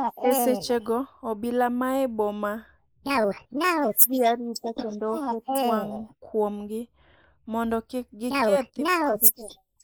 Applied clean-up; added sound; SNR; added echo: neural mask model Resemble Enhance denoiser.